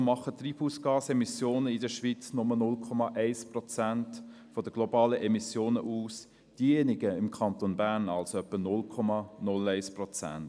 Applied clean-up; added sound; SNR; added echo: none; none; none; none.